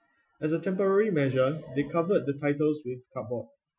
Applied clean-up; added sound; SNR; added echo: classical method Wiener filter.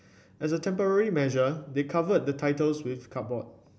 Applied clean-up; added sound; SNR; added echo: none; none; none; none.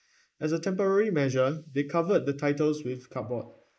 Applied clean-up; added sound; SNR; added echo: neural mask model Resemble Enhance denoiser.